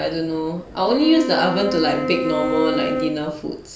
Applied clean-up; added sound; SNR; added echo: none; Wind instrument, woodwind instrument; 5 dB; none.